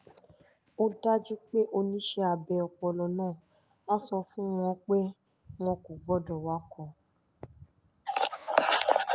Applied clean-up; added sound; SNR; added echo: none; none; none; none.